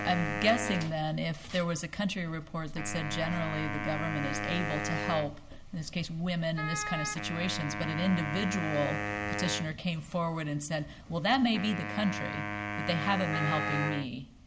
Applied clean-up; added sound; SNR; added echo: none; Wind instrument, woodwind instrument + Wind instrument, woodwind instrument; 5 dB; none.